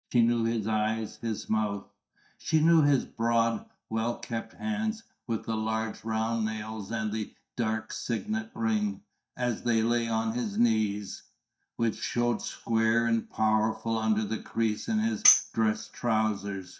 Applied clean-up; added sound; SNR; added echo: neural mask model DeepFilterNet 3.